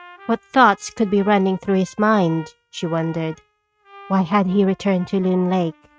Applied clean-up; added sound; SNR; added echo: neural mask model RNNoise.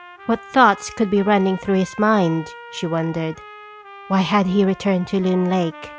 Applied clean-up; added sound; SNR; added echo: none; Trumpet; 19 dB; none.